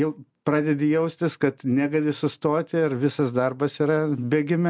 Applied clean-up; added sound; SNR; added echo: none; none; none; none.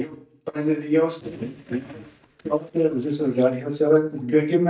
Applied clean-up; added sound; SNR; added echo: neural mask model DeepFilterNet 3.